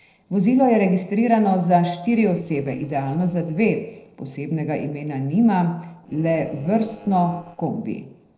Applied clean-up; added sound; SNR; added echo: neural separator model SepFormer DNS4.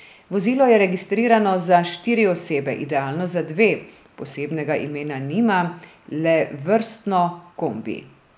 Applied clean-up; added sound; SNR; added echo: none; none; none; none.